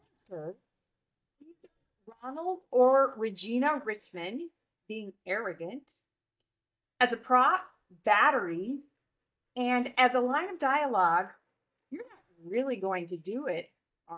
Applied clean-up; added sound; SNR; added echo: neural mask model DeepFilterNet 3.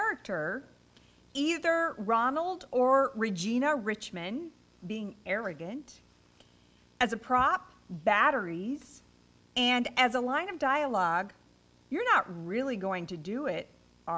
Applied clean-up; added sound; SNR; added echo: none; none; none; none.